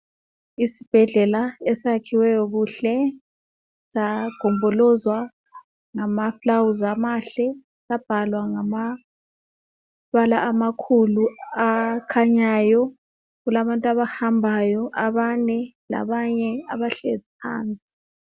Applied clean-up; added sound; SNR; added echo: none; none; none; none.